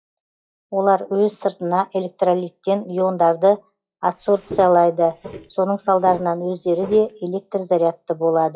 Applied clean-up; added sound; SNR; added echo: classical method WPE with log-MMSE.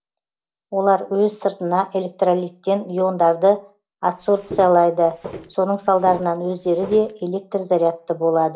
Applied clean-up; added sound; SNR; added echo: none; Walk, footsteps; 17 dB; reverberation time 0.3 s.